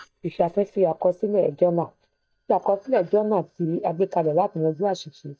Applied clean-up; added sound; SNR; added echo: neural mask model DeepFilterNet 3.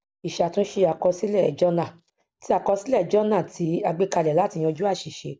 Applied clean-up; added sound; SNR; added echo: none; none; none; none.